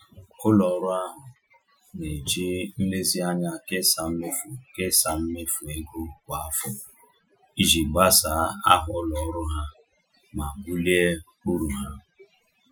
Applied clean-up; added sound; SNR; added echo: classical method Wiener filter.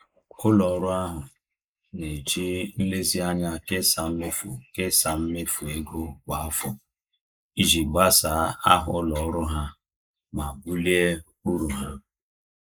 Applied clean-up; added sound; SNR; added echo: neural mask model Resemble Enhance denoiser.